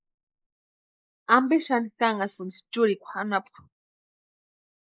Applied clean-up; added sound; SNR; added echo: neural mask model Resemble Enhance denoiser.